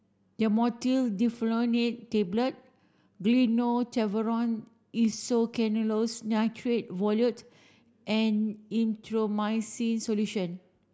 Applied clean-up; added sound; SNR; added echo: none; none; none; none.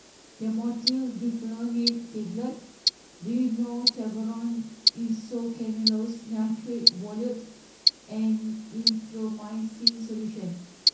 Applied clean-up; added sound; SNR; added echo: none; Tick-tock; 0 dB; reverberation time 0.6 s.